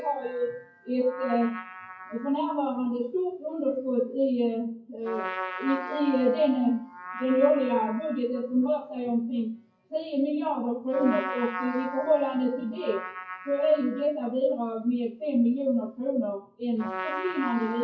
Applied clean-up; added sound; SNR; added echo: classical method WPE with log-MMSE.